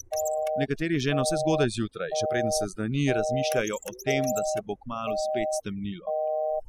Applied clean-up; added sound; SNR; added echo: classical method spectral subtraction.